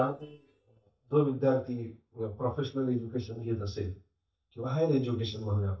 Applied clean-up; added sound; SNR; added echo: neural mask model DeepFilterNet 3.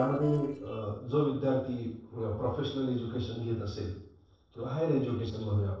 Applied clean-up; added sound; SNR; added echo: neural separator model SepFormer DNS4.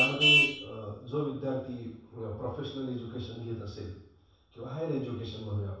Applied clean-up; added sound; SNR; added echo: none; Vehicle horn, car horn, honking; -2 dB; reverberation time 0.7 s.